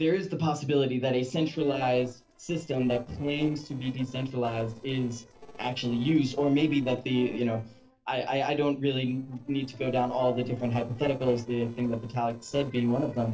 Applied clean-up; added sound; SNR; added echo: neural separator model SepFormer DNS4.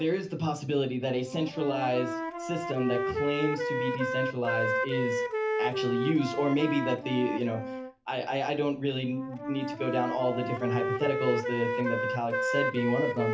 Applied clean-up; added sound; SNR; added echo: none; Wind instrument, woodwind instrument; 2 dB; reverberation time 0.3 s.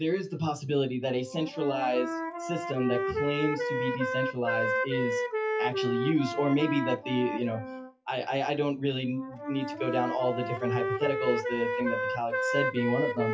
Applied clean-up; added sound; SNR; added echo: classical method WPE with log-MMSE.